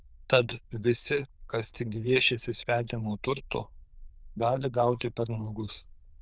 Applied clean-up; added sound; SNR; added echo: neural diffusion model UNIVERSE++.